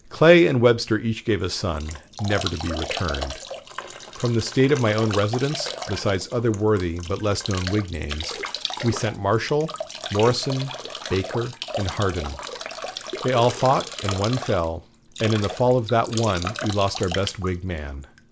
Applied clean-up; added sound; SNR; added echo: none; Drip / Trickle, dribble / Bathtub (filling or washing); 11 dB; none.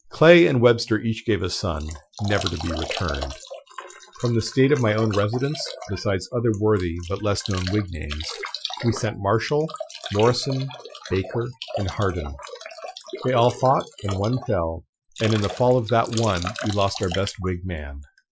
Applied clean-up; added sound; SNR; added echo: classical method Wiener filter.